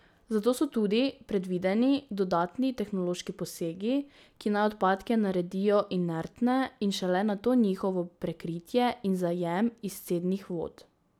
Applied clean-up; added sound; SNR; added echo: none; none; none; none.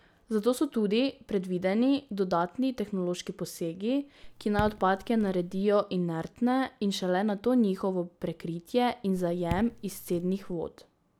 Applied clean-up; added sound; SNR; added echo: none; Raindrop / Drip; 12 dB; none.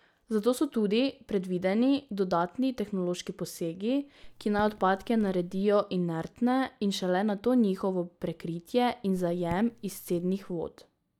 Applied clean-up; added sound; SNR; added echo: neural mask model DeepFilterNet 3.